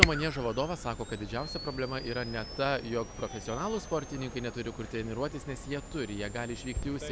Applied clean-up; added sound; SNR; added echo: none; Camera; 3 dB; none.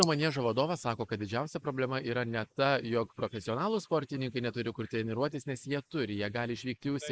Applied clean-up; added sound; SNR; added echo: neural mask model Resemble Enhance denoiser.